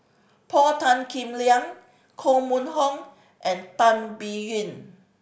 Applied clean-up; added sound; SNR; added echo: none; none; none; none.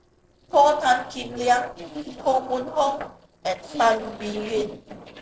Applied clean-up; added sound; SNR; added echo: neural separator model SepFormer DNS4.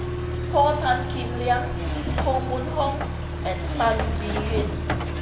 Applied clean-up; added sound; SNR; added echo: none; Accelerating, revving, vroom; 0 dB; reverberation time 2.0 s.